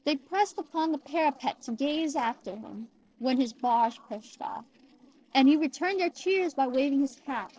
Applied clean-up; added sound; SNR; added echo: neural separator model SepFormer DNS4.